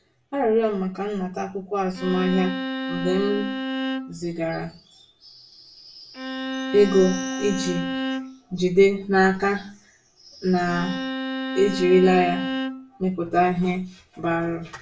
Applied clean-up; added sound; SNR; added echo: none; Bowed string instrument; 6 dB; reverberation time 0.3 s.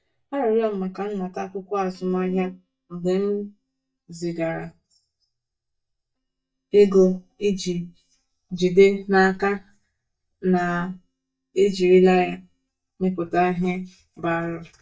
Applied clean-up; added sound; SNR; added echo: neural mask model DeepFilterNet 3.